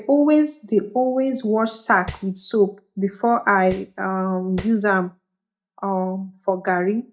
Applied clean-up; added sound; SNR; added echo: neural mask model DeepFilterNet 3.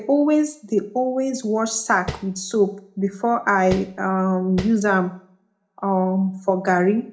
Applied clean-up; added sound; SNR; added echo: none; Tap; 12 dB; reverberation time 0.3 s.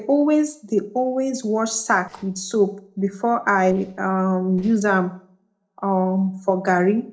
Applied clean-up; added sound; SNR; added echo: neural separator model SepFormer DNS4.